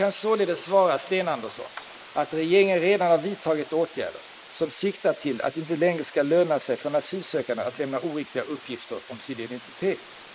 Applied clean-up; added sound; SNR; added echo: neural mask model Resemble Enhance denoiser.